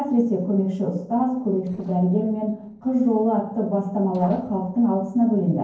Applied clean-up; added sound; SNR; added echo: neural separator model SepFormer DNS4.